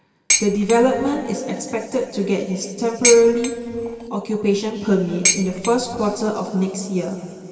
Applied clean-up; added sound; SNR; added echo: none; Dishes, pots, and pans; 3 dB; reverberation time 2.6 s.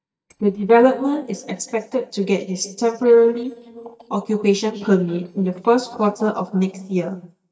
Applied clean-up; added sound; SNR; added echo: neural mask model DeepFilterNet 3.